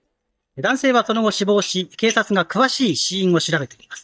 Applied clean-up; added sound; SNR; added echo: neural mask model DeepFilterNet 3.